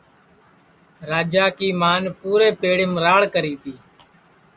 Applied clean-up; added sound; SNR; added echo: none; none; none; none.